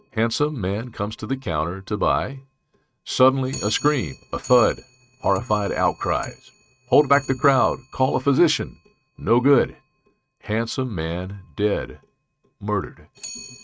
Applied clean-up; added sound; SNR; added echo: neural mask model RNNoise.